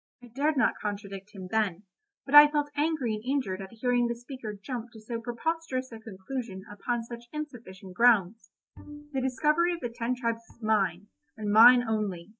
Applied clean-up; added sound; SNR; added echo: neural mask model DeepFilterNet 3.